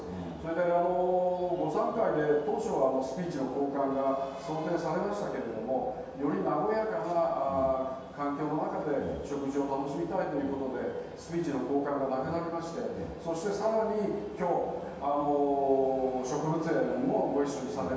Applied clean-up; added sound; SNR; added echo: none; none; none; reverberation time 1.2 s.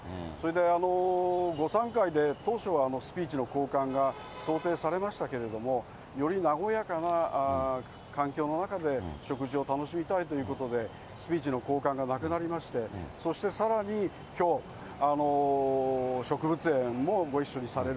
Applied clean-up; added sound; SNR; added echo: none; none; none; none.